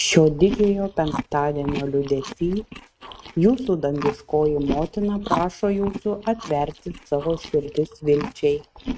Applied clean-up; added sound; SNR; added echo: neural mask model RNNoise.